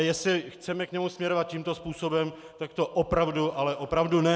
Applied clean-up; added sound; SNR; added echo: none; none; none; none.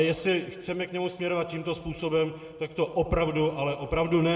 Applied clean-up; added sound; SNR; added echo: none; none; none; reverberation time 1.6 s.